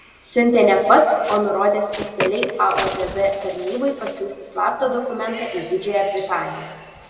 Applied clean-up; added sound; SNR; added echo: none; Bird; 11 dB; reverberation time 1.5 s.